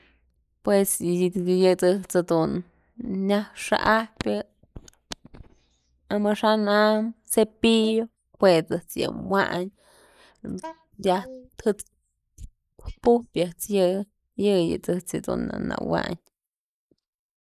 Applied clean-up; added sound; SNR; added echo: neural mask model Resemble Enhance denoiser.